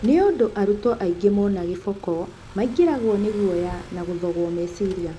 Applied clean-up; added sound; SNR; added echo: none; Motorcycle / Accelerating, revving, vroom; 18 dB; none.